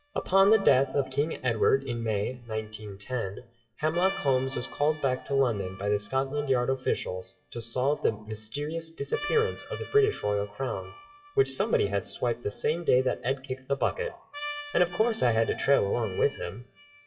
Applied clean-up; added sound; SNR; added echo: classical method WPE with log-MMSE.